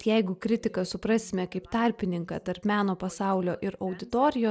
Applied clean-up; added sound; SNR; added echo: none; none; none; none.